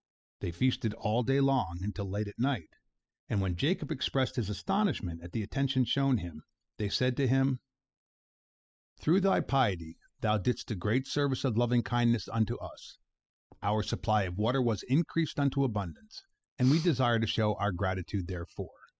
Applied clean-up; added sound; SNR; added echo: classical method spectral subtraction.